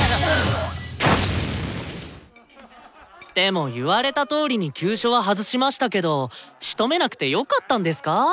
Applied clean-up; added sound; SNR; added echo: none; none; none; none.